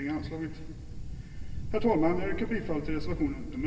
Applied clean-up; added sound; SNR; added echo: none; Thunder; 2 dB; reverberation time 2.3 s.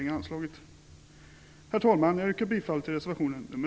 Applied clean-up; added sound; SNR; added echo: none; none; none; none.